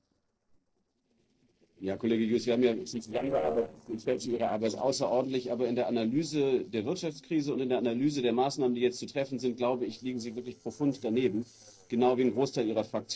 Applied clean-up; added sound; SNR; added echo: neural separator model SepFormer DNS4.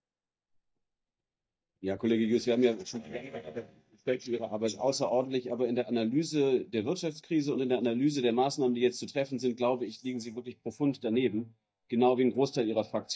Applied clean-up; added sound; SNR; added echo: neural mask model DeepFilterNet 3.